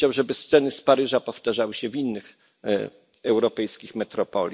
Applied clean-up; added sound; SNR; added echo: none; none; none; none.